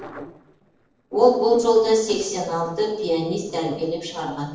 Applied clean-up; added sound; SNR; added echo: neural separator model SepFormer DNS4.